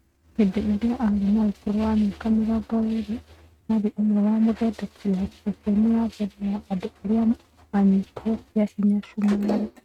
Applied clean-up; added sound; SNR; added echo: neural mask model RNNoise.